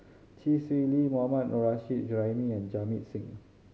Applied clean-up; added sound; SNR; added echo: none; none; none; none.